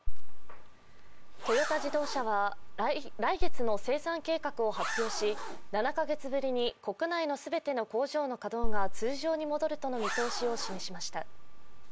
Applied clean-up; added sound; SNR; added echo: none; Zipper (clothing); -4 dB; none.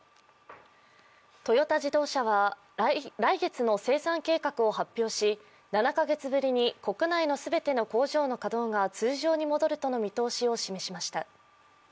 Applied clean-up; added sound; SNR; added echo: none; none; none; none.